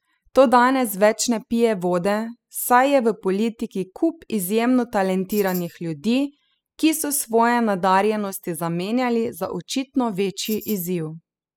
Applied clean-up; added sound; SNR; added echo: classical method spectral subtraction.